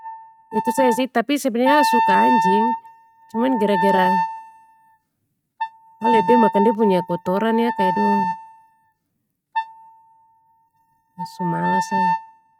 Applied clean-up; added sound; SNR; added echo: neural mask model RNNoise.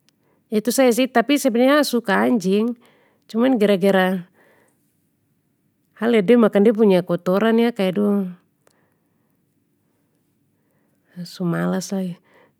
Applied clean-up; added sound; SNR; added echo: none; none; none; none.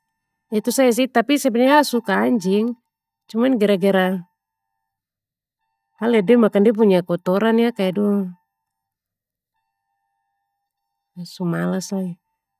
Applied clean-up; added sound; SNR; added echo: neural mask model DeepFilterNet 3.